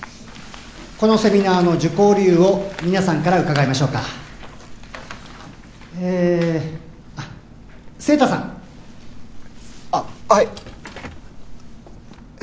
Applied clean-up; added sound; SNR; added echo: none; none; none; none.